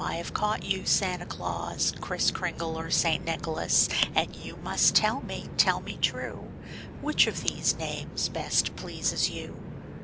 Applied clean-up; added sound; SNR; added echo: none; Train; 9 dB; none.